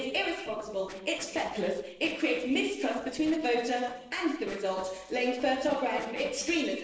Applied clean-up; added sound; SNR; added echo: neural separator model SepFormer DNS4.